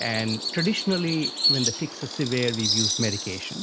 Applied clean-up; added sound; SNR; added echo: none; Bird vocalization, bird call, bird song; 1 dB; none.